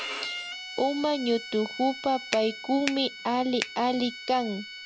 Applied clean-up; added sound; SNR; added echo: none; Finger snapping + Bowed string instrument; 10 dB; none.